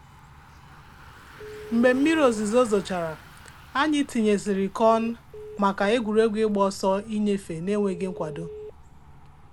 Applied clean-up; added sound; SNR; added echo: none; Telephone + Bicycle; 17 dB; none.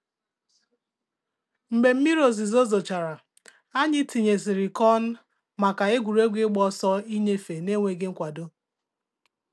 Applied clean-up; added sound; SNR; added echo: none; none; none; none.